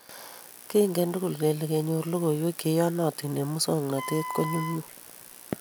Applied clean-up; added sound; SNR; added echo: none; Wind instrument, woodwind instrument; 10 dB; none.